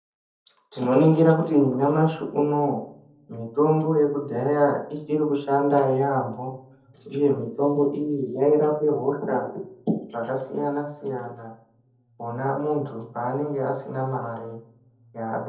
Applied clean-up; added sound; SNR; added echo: none; none; none; reverberation time 0.7 s.